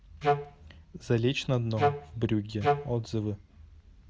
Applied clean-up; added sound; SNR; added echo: none; Wind instrument, woodwind instrument; -2 dB; none.